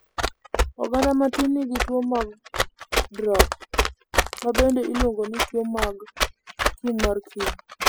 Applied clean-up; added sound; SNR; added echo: classical method spectral subtraction.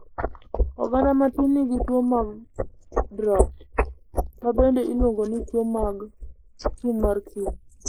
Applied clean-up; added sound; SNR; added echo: neural mask model Resemble Enhance denoiser.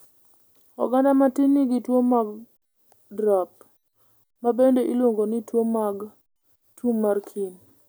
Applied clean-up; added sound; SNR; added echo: none; none; none; none.